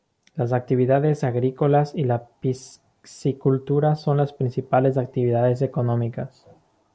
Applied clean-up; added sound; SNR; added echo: none; none; none; none.